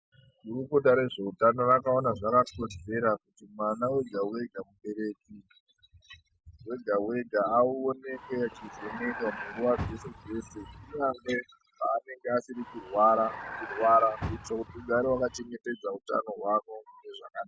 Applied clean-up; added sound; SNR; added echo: none; Vehicle; 11 dB; none.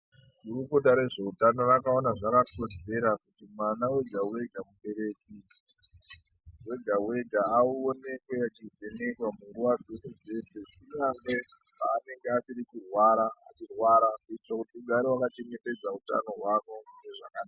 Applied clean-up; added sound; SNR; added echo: none; none; none; none.